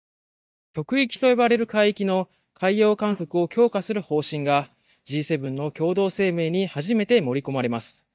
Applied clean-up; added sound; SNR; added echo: neural mask model DeepFilterNet 3.